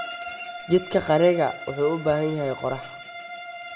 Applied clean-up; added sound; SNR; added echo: none; Bowed string instrument; 12 dB; none.